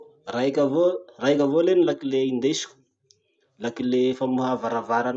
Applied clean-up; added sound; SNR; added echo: none; none; none; none.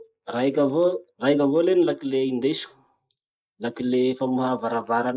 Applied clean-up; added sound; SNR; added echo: neural mask model Resemble Enhance denoiser.